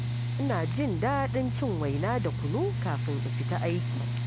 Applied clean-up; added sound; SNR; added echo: none; Mechanical fan; -2 dB; none.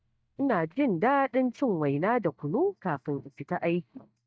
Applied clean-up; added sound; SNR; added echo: neural mask model DeepFilterNet 3.